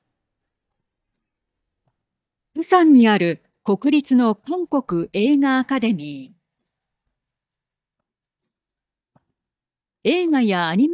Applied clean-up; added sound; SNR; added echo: neural mask model DeepFilterNet 3.